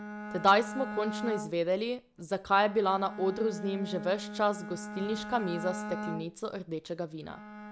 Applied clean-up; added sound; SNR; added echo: none; Bowed string instrument; 9 dB; none.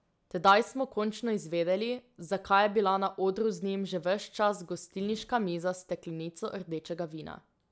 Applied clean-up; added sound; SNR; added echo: none; none; none; none.